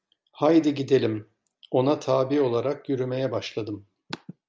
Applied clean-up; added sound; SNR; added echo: none; none; none; none.